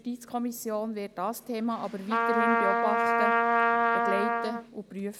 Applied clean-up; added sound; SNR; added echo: none; Trumpet; -5 dB; none.